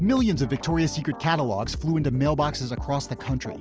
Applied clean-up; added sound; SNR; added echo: none; none; none; none.